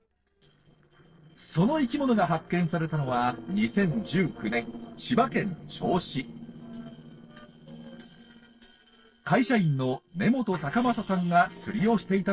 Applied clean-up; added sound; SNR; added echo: neural separator model SepFormer DNS4.